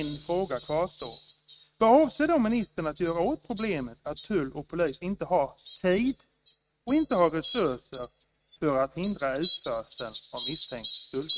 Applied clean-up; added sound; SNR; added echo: neural mask model RNNoise.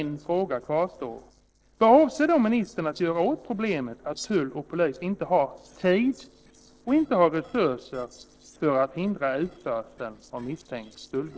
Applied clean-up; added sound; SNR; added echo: neural separator model SepFormer DNS4.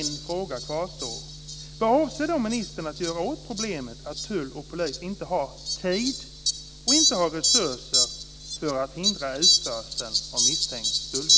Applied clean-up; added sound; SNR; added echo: none; Fowl; -2 dB; none.